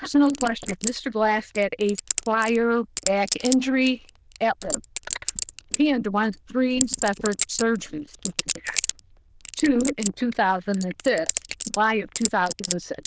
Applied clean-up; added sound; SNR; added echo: neural diffusion model UNIVERSE++.